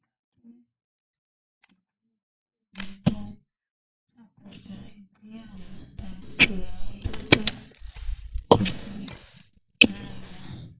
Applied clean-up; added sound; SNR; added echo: neural mask model DeepFilterNet 3.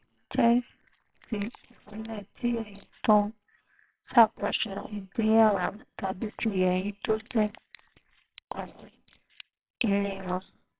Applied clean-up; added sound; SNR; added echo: neural separator model SepFormer WHAMR!.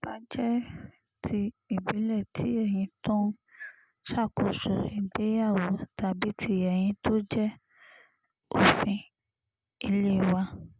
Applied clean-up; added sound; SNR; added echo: none; none; none; none.